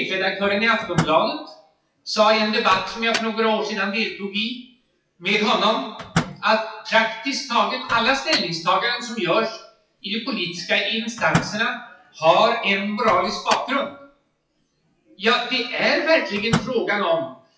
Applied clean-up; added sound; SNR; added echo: classical method WPE with log-MMSE.